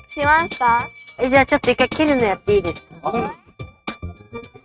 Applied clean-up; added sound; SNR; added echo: neural mask model RNNoise.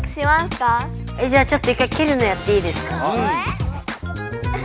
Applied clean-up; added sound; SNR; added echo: none; none; none; none.